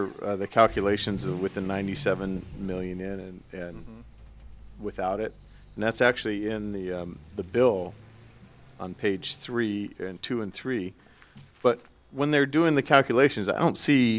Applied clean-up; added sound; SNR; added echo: none; Accelerating, revving, vroom / Vehicle; 19 dB; none.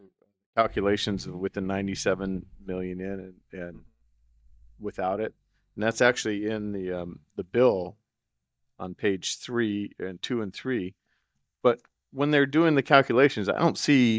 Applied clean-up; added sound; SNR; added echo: neural mask model DeepFilterNet 3.